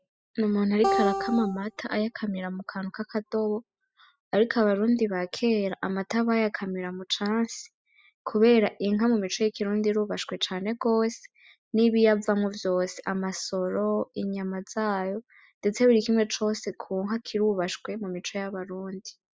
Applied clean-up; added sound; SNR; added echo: classical method spectral subtraction.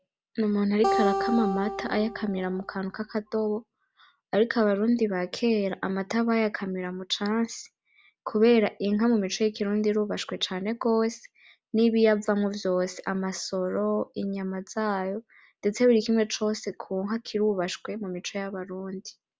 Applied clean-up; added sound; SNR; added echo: none; Acoustic guitar; 4 dB; none.